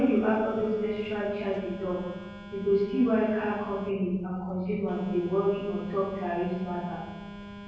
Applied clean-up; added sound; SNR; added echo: none; Telephone; 14 dB; reverberation time 1.3 s.